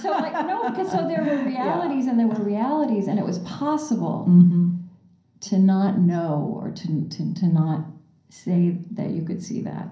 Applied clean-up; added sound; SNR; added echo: none; none; none; reverberation time 0.6 s.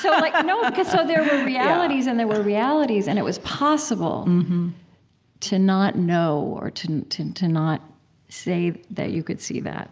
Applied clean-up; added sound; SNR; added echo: none; none; none; none.